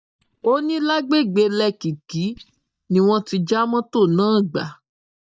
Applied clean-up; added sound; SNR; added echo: neural mask model DeepFilterNet 3.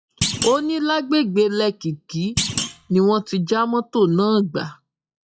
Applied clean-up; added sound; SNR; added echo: classical method log-MMSE.